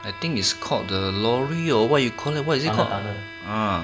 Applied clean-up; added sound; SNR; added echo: none; Bowed string instrument; 14 dB; none.